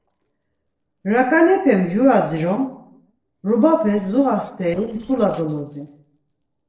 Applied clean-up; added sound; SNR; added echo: neural separator model SepFormer DNS4.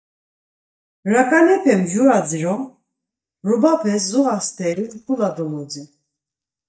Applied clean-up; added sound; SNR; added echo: neural mask model DeepFilterNet 3.